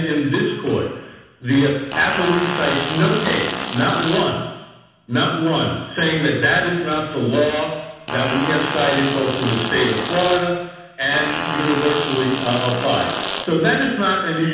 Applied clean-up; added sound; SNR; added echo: none; Fart; 5 dB; reverberation time 1.1 s.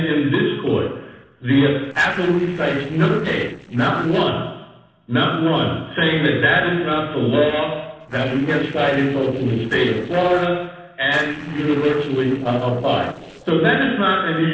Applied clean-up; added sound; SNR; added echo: neural separator model SepFormer DNS4.